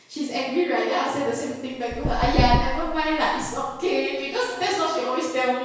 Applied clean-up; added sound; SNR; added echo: none; Knock / Wood; 3 dB; reverberation time 1.0 s.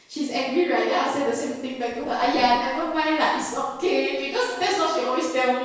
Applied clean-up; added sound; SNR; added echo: neural separator model SepFormer DNS4.